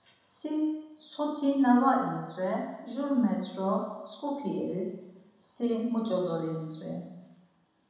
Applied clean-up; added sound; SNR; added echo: none; none; none; reverberation time 1.1 s.